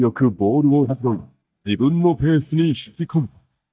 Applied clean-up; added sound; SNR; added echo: neural mask model DeepFilterNet 3.